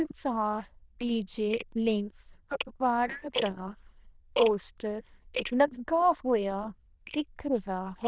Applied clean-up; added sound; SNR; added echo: neural diffusion model UNIVERSE++.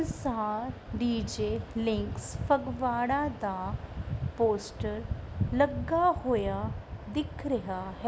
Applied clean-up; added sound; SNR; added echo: none; none; none; none.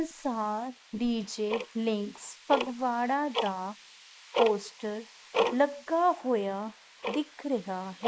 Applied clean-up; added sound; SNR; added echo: neural mask model Resemble Enhance denoiser.